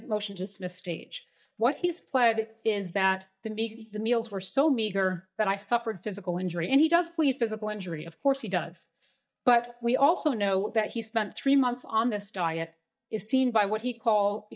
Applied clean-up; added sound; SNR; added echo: neural mask model DeepFilterNet 3.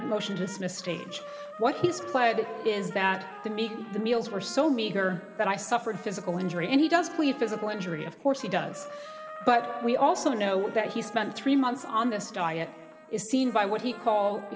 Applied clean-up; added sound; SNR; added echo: none; Trumpet; 16 dB; reverberation time 1.9 s.